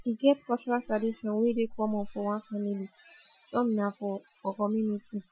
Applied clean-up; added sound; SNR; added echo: classical method Wiener filter.